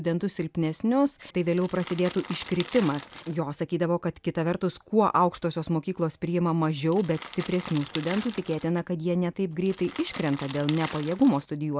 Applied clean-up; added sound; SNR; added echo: none; Crackle; 13 dB; none.